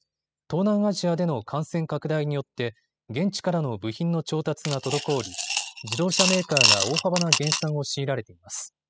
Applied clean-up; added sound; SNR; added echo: classical method spectral subtraction.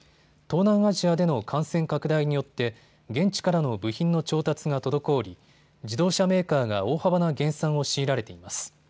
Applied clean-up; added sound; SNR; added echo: none; none; none; none.